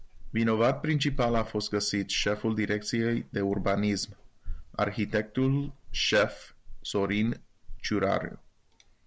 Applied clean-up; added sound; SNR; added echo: none; none; none; none.